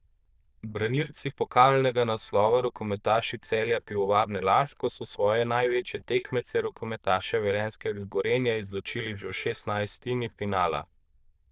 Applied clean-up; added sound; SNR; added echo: neural diffusion model UNIVERSE++.